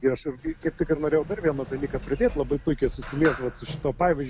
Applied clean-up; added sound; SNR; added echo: none; Sliding door; 13 dB; none.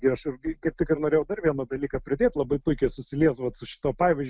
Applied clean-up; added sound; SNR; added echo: none; none; none; none.